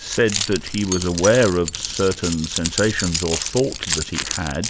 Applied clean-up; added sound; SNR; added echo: none; Keys jangling; 6 dB; none.